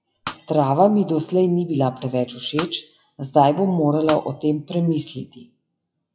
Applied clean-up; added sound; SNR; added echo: classical method WPE with log-MMSE.